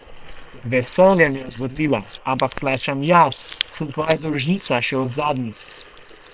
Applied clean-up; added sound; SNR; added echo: neural separator model SepFormer WHAM!.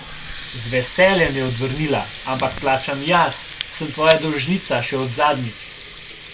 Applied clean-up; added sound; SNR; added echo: none; Crack + Water tap, faucet; 13 dB; none.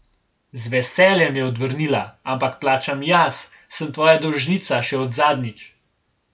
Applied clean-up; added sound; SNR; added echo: none; none; none; none.